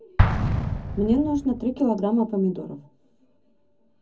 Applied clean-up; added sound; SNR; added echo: none; Explosion; 2 dB; reverberation time 0.4 s.